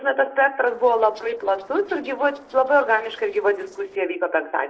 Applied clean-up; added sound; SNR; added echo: neural separator model SepFormer DNS4.